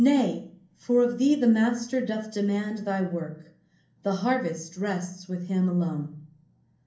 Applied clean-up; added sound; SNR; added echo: none; none; none; reverberation time 0.6 s.